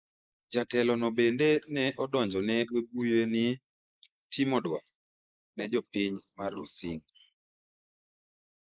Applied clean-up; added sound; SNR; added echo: neural mask model Resemble Enhance denoiser.